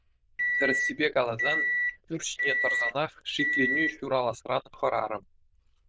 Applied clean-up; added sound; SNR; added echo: neural diffusion model UNIVERSE++.